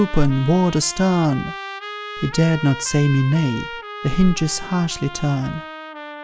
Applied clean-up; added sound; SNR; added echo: none; Trumpet; 13 dB; none.